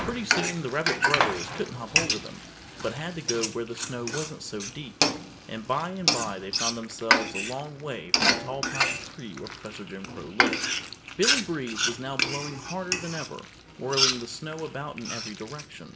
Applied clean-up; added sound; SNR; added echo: none; Frying (food); -4 dB; reverberation time 0.5 s.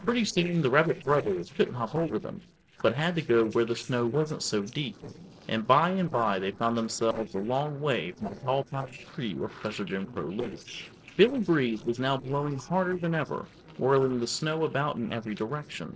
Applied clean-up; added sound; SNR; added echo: neural separator model SepFormer DNS4.